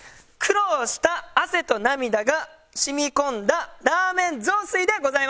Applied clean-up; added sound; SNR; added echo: none; none; none; none.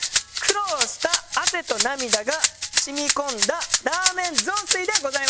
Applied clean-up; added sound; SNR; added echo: none; Rattle (instrument); -2 dB; none.